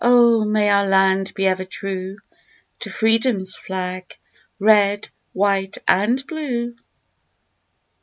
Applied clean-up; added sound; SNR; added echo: none; none; none; none.